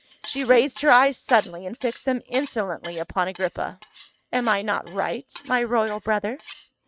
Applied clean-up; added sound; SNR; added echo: neural mask model RNNoise.